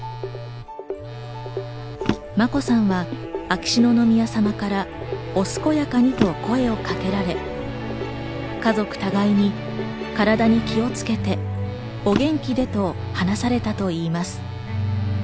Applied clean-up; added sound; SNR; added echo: none; Telephone + Drawer open or close; 11 dB; none.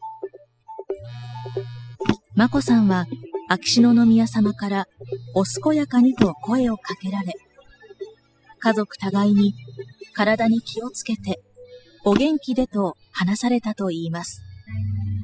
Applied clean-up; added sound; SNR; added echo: classical method spectral subtraction.